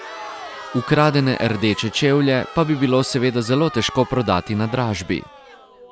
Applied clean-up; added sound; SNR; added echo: none; Crowd; 16 dB; none.